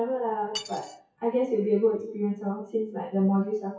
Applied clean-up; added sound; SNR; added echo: classical method WPE with log-MMSE.